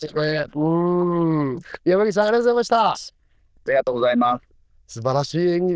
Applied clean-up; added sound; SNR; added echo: neural diffusion model UNIVERSE++.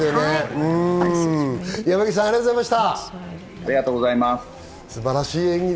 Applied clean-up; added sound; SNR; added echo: none; Rain; 18 dB; none.